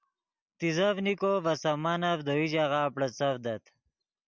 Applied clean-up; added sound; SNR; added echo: none; none; none; none.